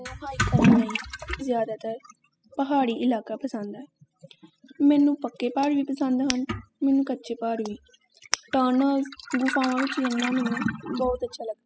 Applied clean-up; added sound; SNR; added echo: classical method spectral subtraction.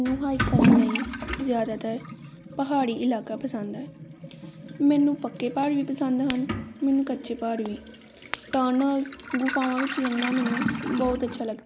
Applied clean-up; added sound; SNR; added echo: none; Toilet flush / Liquid; 3 dB; none.